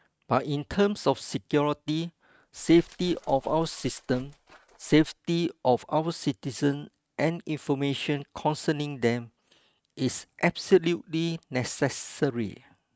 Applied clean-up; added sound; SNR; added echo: neural mask model RNNoise.